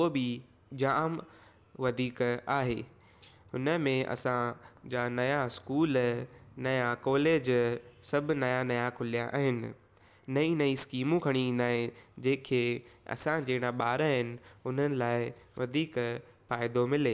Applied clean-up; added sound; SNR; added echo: none; Tambourine; 13 dB; none.